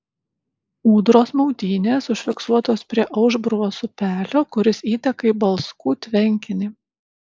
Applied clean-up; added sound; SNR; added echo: neural mask model Resemble Enhance denoiser.